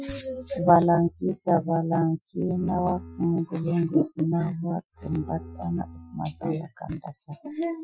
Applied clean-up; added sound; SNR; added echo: classical method Wiener filter.